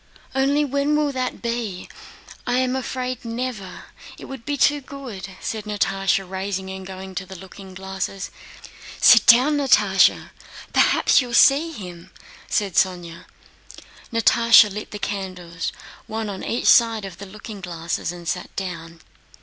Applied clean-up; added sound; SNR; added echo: none; none; none; none.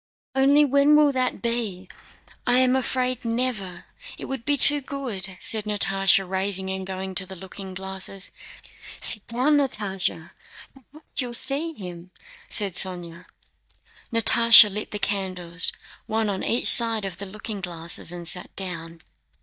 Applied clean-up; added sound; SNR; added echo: neural mask model DeepFilterNet 3.